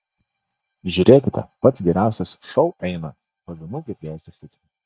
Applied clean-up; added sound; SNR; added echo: neural mask model DeepFilterNet 3.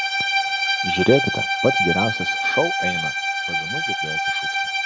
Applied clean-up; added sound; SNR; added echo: none; Bowed string instrument; -3 dB; none.